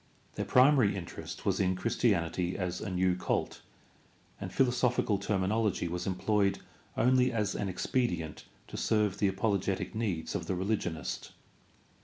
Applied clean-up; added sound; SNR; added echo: none; none; none; none.